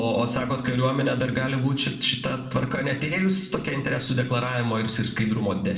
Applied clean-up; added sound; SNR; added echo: none; Piano; 14 dB; reverberation time 0.7 s.